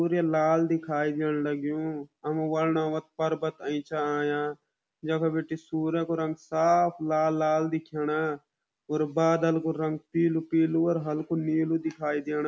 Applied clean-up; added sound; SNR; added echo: none; none; none; none.